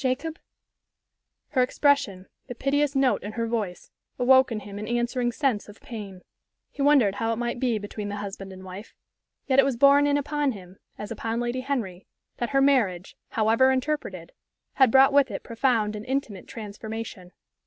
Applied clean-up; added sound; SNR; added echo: none; none; none; none.